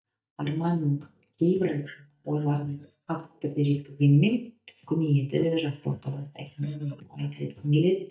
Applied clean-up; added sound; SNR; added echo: neural mask model DeepFilterNet 3.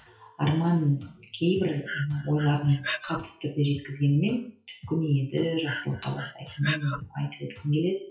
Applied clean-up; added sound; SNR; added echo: classical method WPE with log-MMSE.